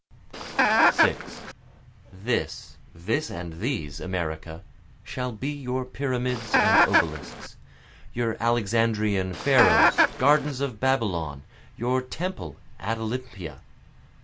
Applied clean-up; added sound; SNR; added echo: none; Chicken, rooster; -5 dB; none.